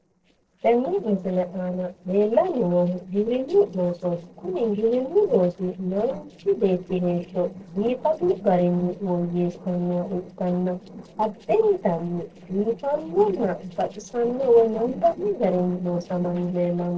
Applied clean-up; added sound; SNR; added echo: neural separator model SepFormer DNS4.